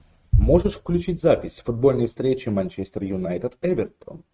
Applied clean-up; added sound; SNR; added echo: neural mask model RNNoise.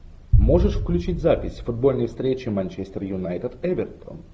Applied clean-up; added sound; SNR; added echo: none; Boom; 0 dB; none.